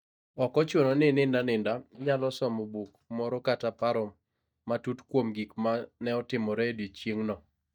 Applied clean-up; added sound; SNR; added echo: neural mask model DeepFilterNet 3.